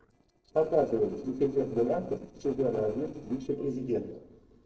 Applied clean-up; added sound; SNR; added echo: neural separator model SepFormer DNS4.